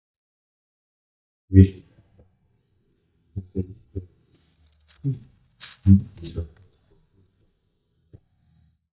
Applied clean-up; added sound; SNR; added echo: neural mask model DeepFilterNet 3.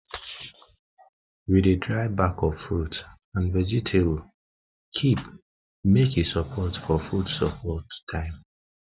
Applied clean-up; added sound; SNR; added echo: none; none; none; none.